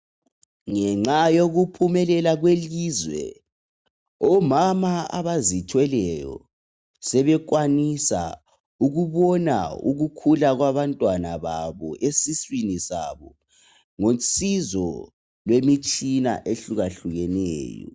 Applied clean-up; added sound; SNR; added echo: none; none; none; none.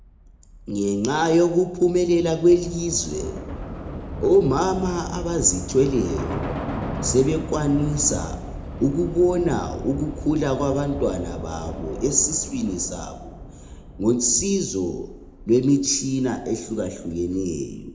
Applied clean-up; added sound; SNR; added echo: none; Subway, metro, underground / Train; 11 dB; reverberation time 0.5 s.